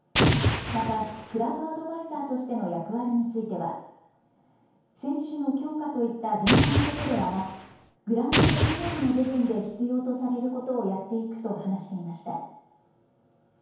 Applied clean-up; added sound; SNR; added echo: none; Explosion; -4 dB; reverberation time 1.0 s.